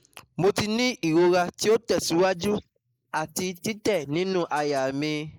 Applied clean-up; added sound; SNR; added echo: neural mask model Resemble Enhance denoiser.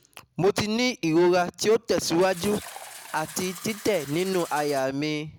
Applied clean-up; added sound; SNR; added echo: none; Fill (with liquid); 17 dB; none.